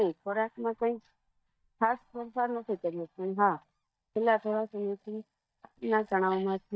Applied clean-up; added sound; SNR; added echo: neural mask model DeepFilterNet 3.